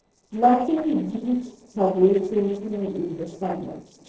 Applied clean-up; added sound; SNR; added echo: neural separator model SepFormer DNS4.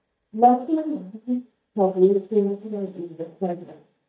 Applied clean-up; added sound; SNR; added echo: neural mask model DeepFilterNet 3.